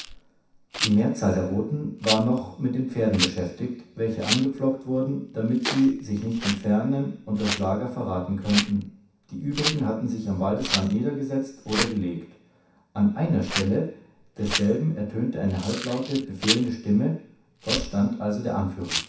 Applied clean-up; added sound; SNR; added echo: none; Rattle; 8 dB; reverberation time 0.7 s.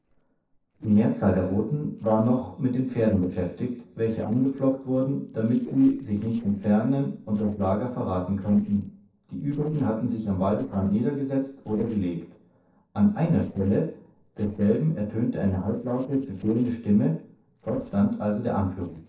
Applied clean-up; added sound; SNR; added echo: neural separator model SepFormer DNS4.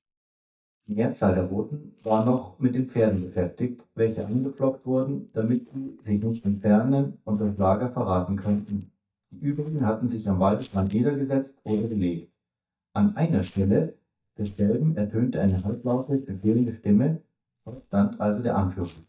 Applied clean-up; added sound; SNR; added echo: neural mask model DeepFilterNet 3.